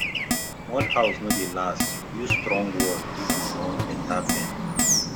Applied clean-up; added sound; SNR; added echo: none; Keyboard (musical) + Traffic noise, roadway noise / Bird; -3 dB; none.